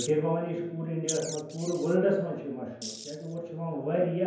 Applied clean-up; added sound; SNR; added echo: none; Wild animals; 14 dB; reverberation time 0.9 s.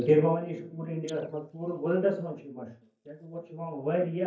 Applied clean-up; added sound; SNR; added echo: neural mask model DeepFilterNet 3.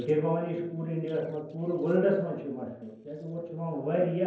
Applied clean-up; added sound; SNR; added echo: neural separator model SepFormer DNS4.